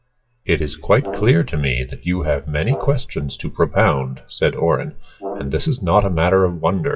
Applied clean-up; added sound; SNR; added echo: classical method WPE with log-MMSE.